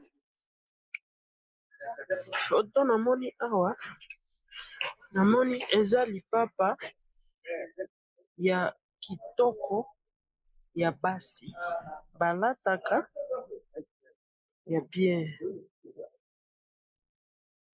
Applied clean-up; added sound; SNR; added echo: neural mask model Resemble Enhance denoiser.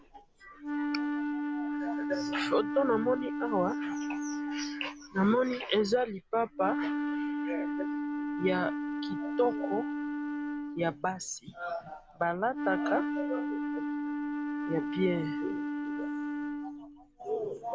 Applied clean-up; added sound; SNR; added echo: none; Wind instrument, woodwind instrument; 1 dB; none.